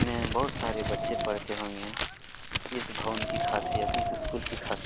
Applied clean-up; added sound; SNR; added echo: none; Wind + Crumpling, crinkling; -3 dB; none.